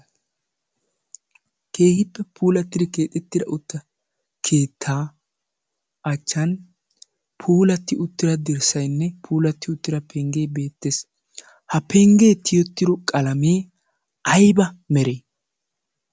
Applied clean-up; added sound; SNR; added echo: none; none; none; none.